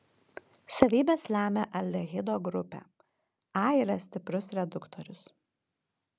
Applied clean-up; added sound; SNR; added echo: none; none; none; none.